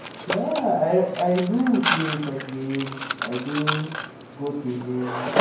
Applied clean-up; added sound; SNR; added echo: none; Mechanisms; 3 dB; reverberation time 0.9 s.